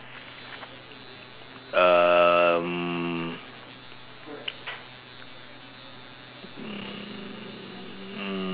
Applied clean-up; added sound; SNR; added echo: none; none; none; none.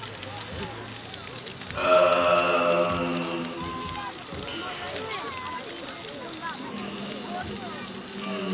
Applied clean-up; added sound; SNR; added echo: none; Crackle; 9 dB; reverberation time 2.1 s.